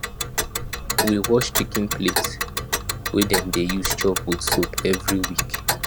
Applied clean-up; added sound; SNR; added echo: none; Tick; 1 dB; none.